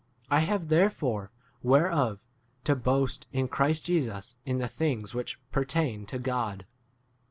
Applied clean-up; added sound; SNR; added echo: none; none; none; none.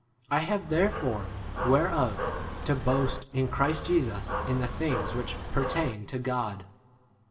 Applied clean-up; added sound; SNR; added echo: none; Dog; 5 dB; reverberation time 1.7 s.